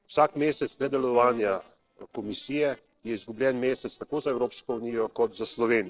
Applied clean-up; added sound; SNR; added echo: neural separator model SepFormer DNS4.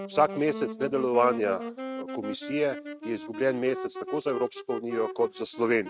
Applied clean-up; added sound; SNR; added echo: neural mask model RNNoise.